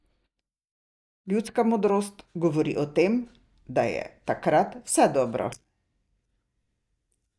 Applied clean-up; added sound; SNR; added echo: neural mask model DeepFilterNet 3.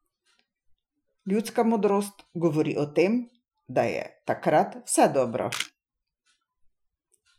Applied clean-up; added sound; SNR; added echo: classical method Wiener filter.